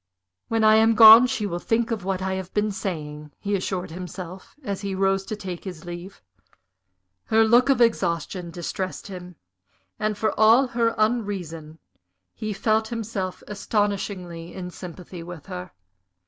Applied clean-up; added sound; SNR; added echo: none; none; none; none.